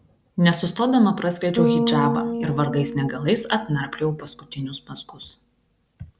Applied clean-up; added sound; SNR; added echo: none; Bass guitar; 5 dB; none.